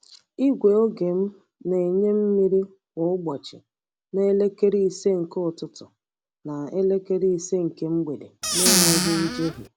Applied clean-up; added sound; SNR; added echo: none; Squeak / Cupboard open or close; -2 dB; none.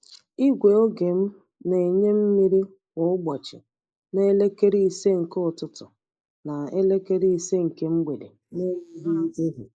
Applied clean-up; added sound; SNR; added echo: neural mask model Resemble Enhance denoiser.